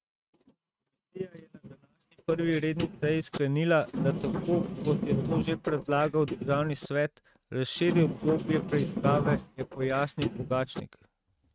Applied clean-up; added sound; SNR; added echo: neural mask model RNNoise.